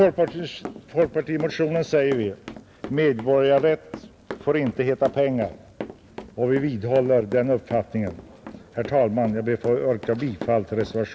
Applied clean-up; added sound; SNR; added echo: none; Run; 16 dB; none.